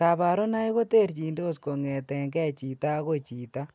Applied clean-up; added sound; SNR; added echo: none; none; none; none.